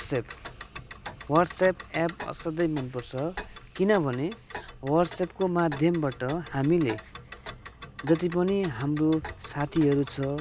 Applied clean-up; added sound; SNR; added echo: none; Tick; 14 dB; none.